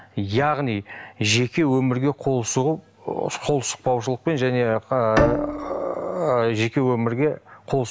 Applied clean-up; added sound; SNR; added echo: none; Bowed string instrument; 4 dB; none.